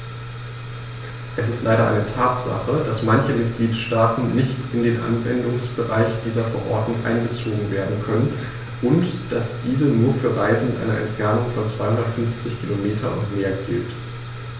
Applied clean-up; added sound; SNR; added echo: none; none; none; none.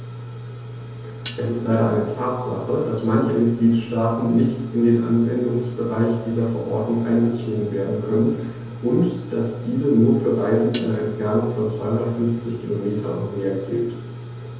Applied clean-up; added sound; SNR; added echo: none; Dishes, pots, and pans; 19 dB; reverberation time 2.2 s.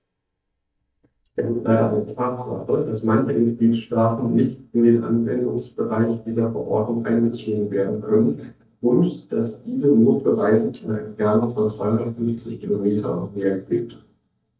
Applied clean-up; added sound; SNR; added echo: neural mask model DeepFilterNet 3.